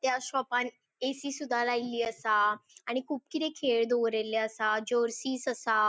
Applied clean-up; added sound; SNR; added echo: none; none; none; none.